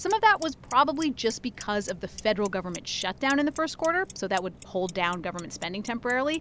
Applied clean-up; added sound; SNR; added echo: none; Bus + Clock; 18 dB; none.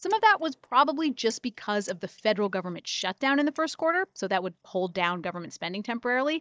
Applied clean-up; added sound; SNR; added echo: neural mask model DeepFilterNet 3.